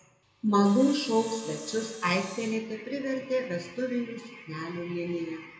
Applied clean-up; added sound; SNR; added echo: none; Sawing; 17 dB; reverberation time 0.8 s.